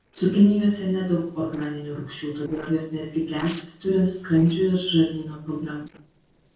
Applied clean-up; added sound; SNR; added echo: neural separator model SepFormer DNS4.